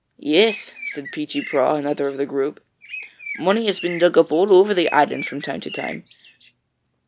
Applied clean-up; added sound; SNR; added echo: none; Bird; 15 dB; none.